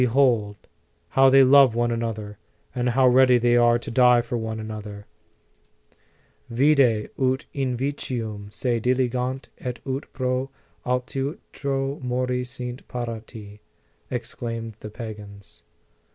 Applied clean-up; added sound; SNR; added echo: none; none; none; none.